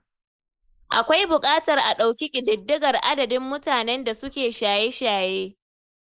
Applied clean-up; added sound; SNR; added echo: neural mask model Resemble Enhance denoiser.